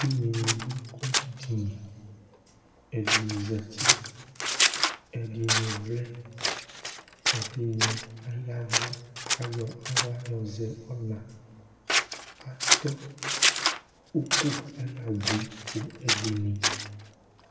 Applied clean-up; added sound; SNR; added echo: none; Scissors; -3 dB; reverberation time 1.6 s.